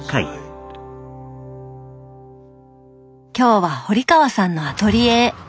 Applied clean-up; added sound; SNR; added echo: none; none; none; none.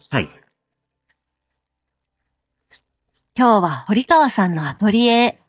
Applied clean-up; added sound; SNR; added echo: neural mask model DeepFilterNet 3.